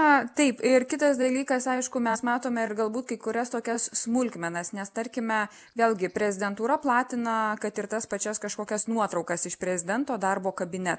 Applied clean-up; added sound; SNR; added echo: none; none; none; none.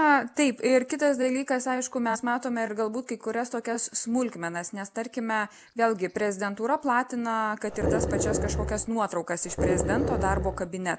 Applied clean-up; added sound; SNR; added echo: none; Growling; 1 dB; none.